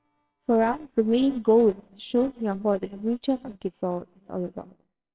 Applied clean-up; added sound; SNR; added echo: neural separator model SepFormer WHAMR!.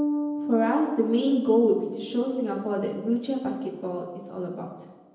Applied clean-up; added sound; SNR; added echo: none; Bass guitar; 8 dB; reverberation time 1.0 s.